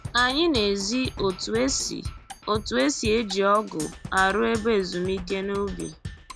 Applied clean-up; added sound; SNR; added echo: none; Percussion; 13 dB; none.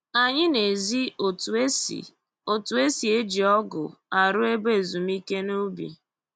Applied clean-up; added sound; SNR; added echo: none; none; none; none.